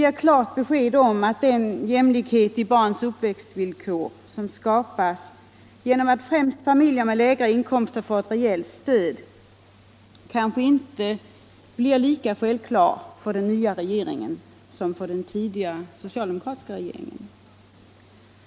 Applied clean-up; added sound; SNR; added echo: none; none; none; none.